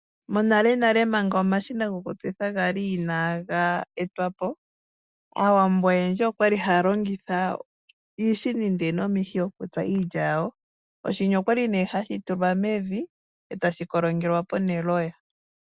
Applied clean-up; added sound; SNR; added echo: none; none; none; none.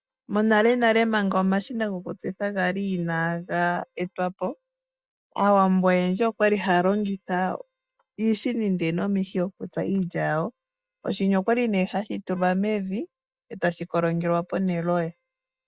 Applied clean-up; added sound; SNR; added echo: neural mask model DeepFilterNet 3.